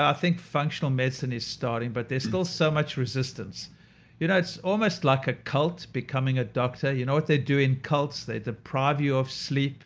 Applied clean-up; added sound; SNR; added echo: none; none; none; none.